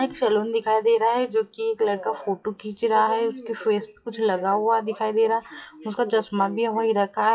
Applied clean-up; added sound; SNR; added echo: classical method WPE with log-MMSE.